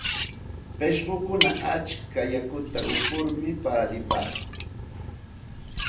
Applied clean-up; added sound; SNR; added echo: none; Liquid; 1 dB; reverberation time 0.6 s.